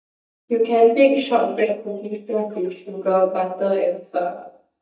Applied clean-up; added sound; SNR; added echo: neural mask model DeepFilterNet 3.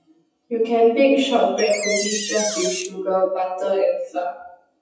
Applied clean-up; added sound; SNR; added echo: classical method WPE with log-MMSE.